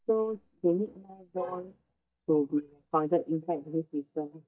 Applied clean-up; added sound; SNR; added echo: neural mask model DeepFilterNet 3.